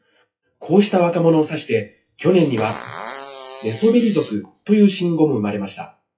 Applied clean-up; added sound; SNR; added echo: classical method WPE with log-MMSE.